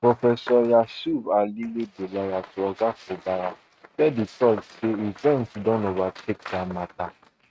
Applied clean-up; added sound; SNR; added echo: neural mask model RNNoise.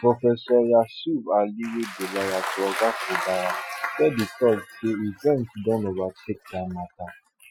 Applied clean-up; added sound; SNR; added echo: classical method Wiener filter.